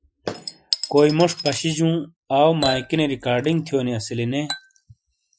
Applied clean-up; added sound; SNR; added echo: classical method Wiener filter.